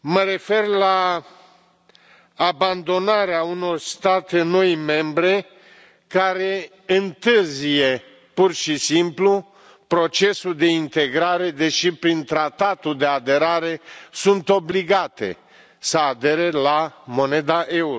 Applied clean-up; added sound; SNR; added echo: none; none; none; none.